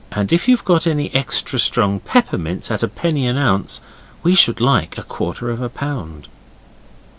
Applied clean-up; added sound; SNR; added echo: none; none; none; none.